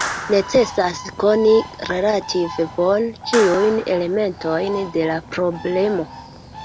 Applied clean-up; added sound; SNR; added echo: none; Bird + Clapping; 12 dB; none.